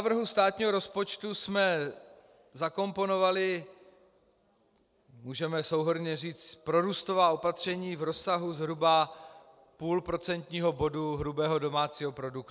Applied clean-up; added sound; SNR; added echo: none; none; none; none.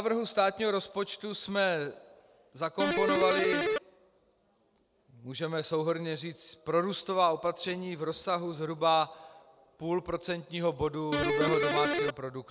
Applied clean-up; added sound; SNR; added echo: none; Electric guitar; -3 dB; none.